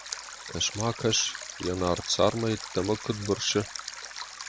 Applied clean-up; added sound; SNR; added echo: none; Stream; 11 dB; none.